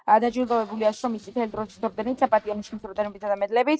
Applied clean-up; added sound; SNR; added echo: neural mask model RNNoise.